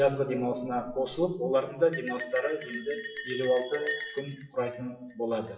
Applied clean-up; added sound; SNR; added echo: classical method WPE with log-MMSE.